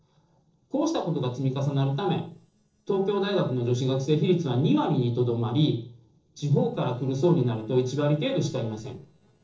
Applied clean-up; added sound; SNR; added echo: neural separator model SepFormer DNS4.